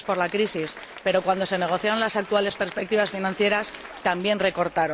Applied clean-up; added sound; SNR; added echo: none; Applause; 17 dB; none.